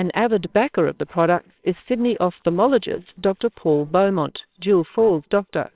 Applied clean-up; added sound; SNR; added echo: neural separator model SepFormer WHAMR!.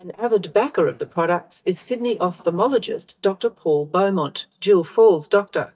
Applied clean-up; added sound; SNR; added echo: neural mask model DeepFilterNet 3.